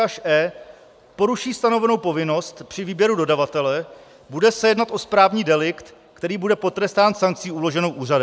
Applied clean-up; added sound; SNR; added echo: none; none; none; none.